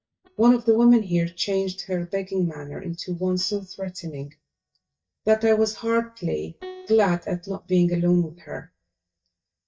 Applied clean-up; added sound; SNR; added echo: neural mask model DeepFilterNet 3.